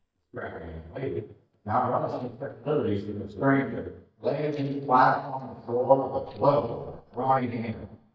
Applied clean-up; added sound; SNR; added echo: neural mask model DeepFilterNet 3.